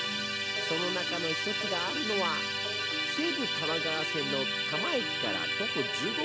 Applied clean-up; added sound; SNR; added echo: none; Musical instrument; -3 dB; none.